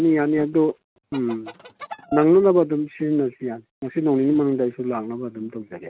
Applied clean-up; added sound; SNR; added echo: neural mask model RNNoise.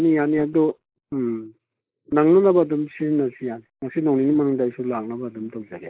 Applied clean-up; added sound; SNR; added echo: neural mask model Resemble Enhance denoiser.